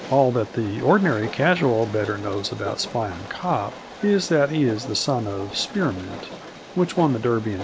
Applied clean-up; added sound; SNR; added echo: none; Train; 14 dB; none.